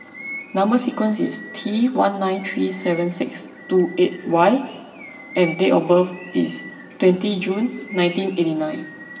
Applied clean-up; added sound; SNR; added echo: none; Bird vocalization, bird call, bird song; 19 dB; reverberation time 1.3 s.